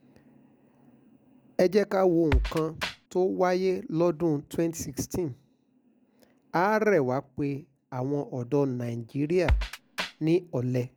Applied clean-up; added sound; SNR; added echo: none; Drum kit; 2 dB; none.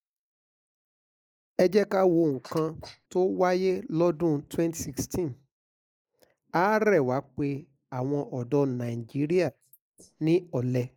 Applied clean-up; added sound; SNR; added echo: neural mask model Resemble Enhance denoiser.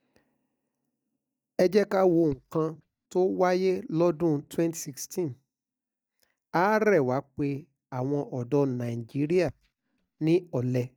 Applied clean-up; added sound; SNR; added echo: neural mask model DeepFilterNet 3.